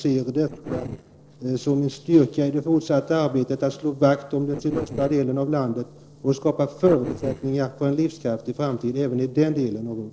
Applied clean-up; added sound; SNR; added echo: neural separator model SepFormer DNS4.